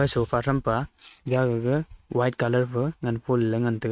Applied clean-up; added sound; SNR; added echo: neural mask model RNNoise.